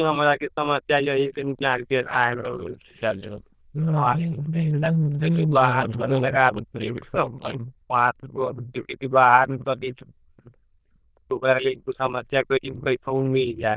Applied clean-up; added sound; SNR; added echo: neural diffusion model UNIVERSE++.